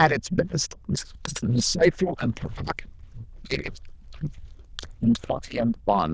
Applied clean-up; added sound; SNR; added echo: neural diffusion model UNIVERSE++.